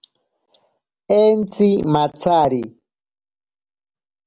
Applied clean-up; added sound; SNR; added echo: none; none; none; none.